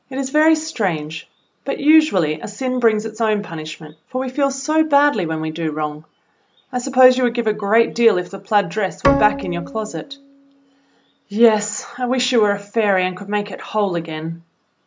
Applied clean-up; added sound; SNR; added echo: none; Bowed string instrument; 6 dB; none.